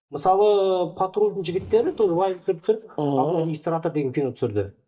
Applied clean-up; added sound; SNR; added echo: neural mask model DeepFilterNet 3.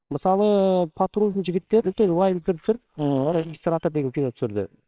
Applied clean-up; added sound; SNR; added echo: neural separator model SepFormer WHAMR!.